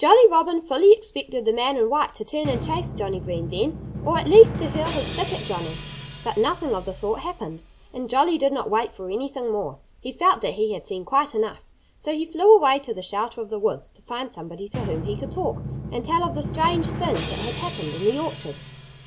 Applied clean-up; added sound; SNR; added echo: none; Drum; 11 dB; none.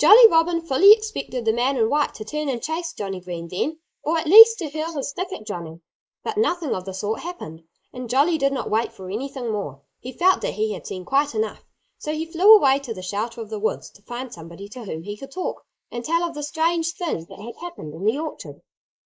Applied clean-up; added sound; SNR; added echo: neural mask model Resemble Enhance denoiser.